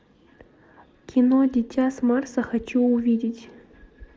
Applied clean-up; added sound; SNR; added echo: none; none; none; none.